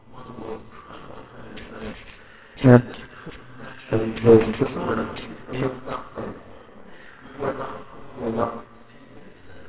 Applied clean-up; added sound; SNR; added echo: neural separator model SepFormer WHAMR!.